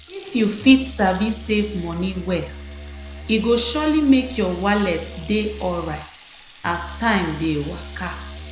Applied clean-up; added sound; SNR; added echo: none; Musical instrument + Sink (filling or washing) / Water tap, faucet; 13 dB; none.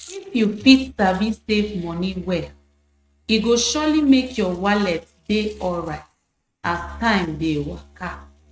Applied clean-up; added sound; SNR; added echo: neural mask model RNNoise.